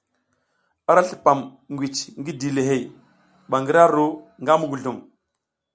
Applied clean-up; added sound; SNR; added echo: none; none; none; none.